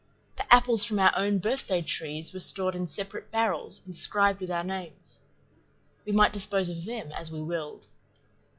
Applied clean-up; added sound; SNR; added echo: classical method log-MMSE.